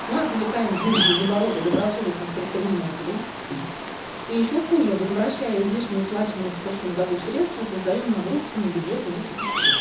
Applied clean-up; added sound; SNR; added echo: none; Bird vocalization, bird call, bird song; 4 dB; reverberation time 0.7 s.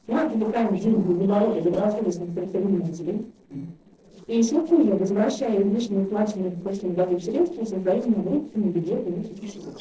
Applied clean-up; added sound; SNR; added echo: neural separator model SepFormer DNS4.